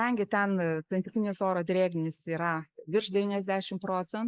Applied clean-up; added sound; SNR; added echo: neural mask model Resemble Enhance denoiser.